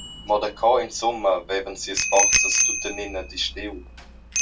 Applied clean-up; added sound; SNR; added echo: none; Bicycle bell; 1 dB; reverberation time 0.2 s.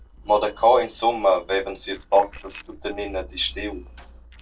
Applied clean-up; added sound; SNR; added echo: neural separator model SepFormer DNS4.